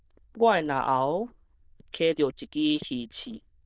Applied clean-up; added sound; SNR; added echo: neural diffusion model UNIVERSE++.